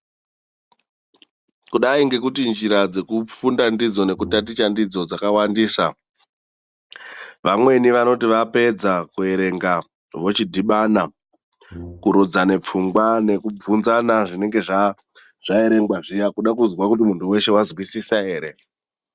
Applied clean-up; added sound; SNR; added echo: none; Brass instrument; 19 dB; none.